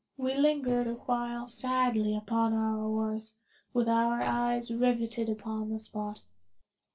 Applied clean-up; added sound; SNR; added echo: neural separator model SepFormer DNS4.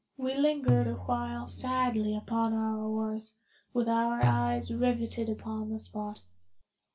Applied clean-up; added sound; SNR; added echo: none; Tabla; 5 dB; reverberation time 0.2 s.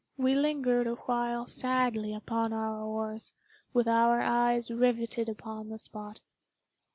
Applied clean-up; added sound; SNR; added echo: none; none; none; none.